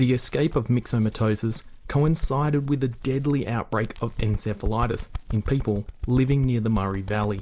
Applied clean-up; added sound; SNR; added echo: none; Bird; 11 dB; none.